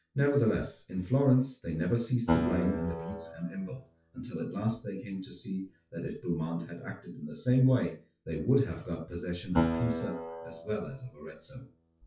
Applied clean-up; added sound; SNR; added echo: classical method WPE with log-MMSE.